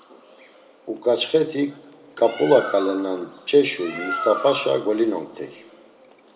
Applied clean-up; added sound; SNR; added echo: none; Bird; 13 dB; reverberation time 1.6 s.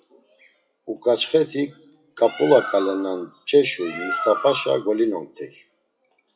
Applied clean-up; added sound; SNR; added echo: classical method WPE with log-MMSE.